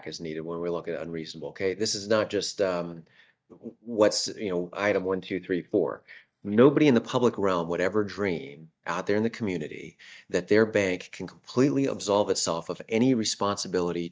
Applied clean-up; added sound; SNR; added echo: neural mask model DeepFilterNet 3.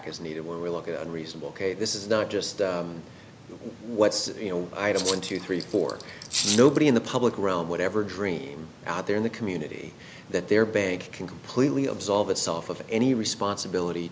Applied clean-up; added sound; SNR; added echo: none; Rattle (instrument); 6 dB; none.